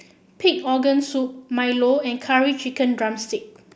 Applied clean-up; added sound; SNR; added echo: none; none; none; none.